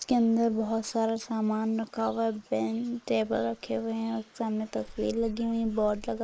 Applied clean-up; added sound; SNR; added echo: neural mask model Resemble Enhance denoiser.